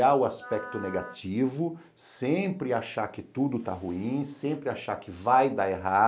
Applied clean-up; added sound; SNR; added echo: none; Wind instrument, woodwind instrument; 17 dB; none.